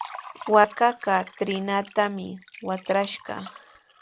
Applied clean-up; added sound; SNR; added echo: none; Liquid; 17 dB; none.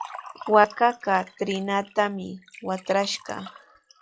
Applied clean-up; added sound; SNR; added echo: classical method log-MMSE.